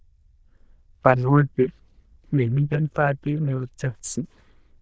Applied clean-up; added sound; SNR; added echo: neural diffusion model UNIVERSE++.